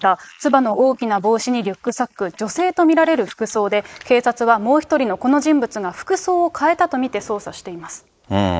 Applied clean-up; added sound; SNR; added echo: neural mask model Resemble Enhance denoiser.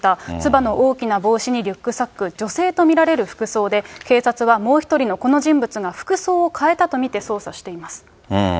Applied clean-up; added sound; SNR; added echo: none; none; none; none.